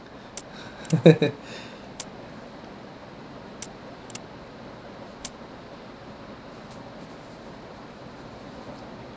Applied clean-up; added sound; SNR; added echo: none; Mechanisms; 17 dB; none.